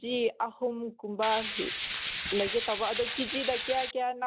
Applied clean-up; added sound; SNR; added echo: none; Tools; 4 dB; none.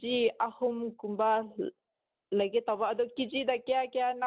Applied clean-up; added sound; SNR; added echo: none; none; none; none.